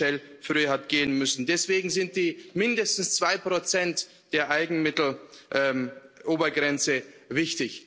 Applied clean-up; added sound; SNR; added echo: none; none; none; none.